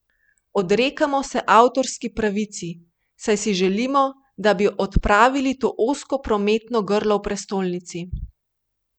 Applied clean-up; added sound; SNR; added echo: none; none; none; none.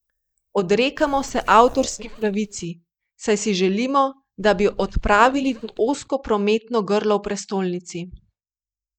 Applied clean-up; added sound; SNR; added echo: neural mask model DeepFilterNet 3.